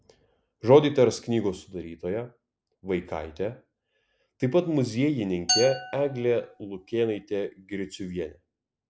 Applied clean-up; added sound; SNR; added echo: none; Glass; 7 dB; none.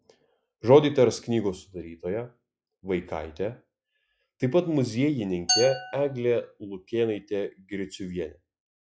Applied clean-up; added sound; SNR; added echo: classical method log-MMSE.